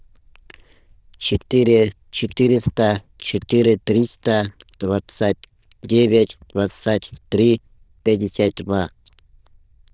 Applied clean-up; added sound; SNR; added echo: neural diffusion model UNIVERSE++.